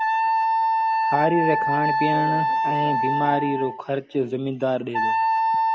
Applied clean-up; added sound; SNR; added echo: none; Wind instrument, woodwind instrument; -3 dB; none.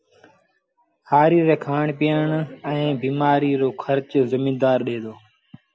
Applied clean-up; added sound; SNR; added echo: none; none; none; none.